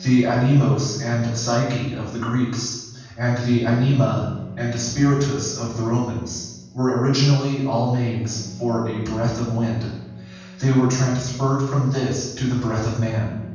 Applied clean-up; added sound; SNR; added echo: none; Bowed string instrument; 20 dB; reverberation time 1.2 s.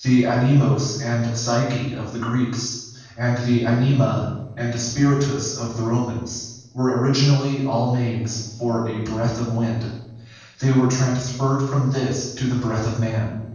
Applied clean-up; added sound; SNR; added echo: neural separator model SepFormer DNS4.